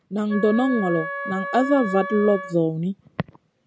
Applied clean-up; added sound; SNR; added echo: none; Wind instrument, woodwind instrument; 8 dB; none.